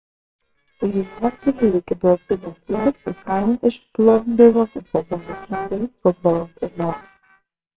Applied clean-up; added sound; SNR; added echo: neural separator model SepFormer WHAMR!.